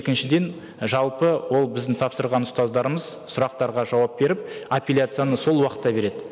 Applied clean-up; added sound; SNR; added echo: none; none; none; none.